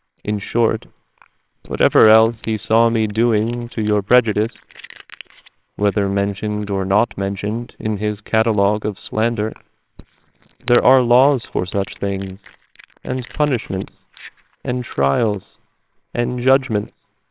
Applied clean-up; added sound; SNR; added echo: neural separator model SepFormer WHAMR!.